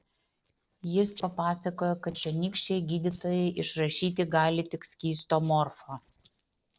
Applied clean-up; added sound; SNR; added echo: neural separator model SepFormer DNS4.